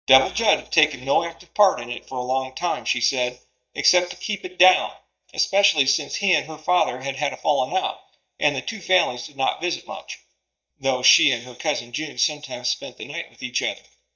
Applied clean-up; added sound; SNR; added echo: neural mask model DeepFilterNet 3.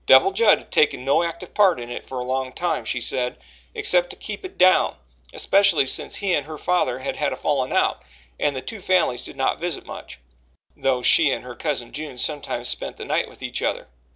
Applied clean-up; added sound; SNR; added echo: none; none; none; none.